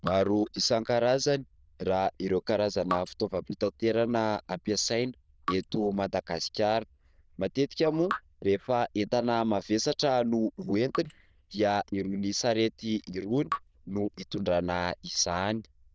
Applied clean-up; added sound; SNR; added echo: neural diffusion model UNIVERSE++.